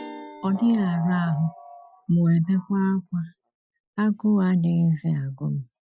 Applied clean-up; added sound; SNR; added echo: classical method Wiener filter.